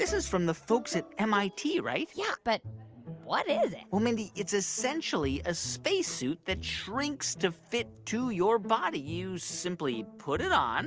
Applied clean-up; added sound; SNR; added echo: none; none; none; none.